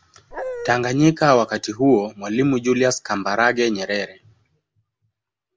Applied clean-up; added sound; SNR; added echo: none; Dog; 8 dB; none.